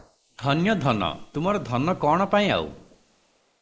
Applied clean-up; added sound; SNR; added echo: neural mask model Resemble Enhance denoiser.